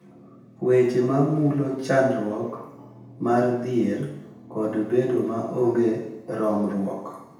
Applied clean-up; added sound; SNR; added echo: none; none; none; reverberation time 0.8 s.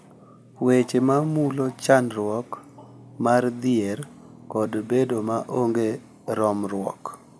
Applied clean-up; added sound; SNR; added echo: none; none; none; none.